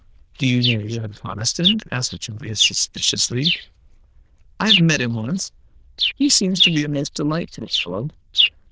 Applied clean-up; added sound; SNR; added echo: neural diffusion model UNIVERSE++.